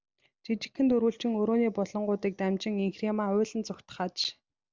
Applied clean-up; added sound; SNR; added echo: none; none; none; none.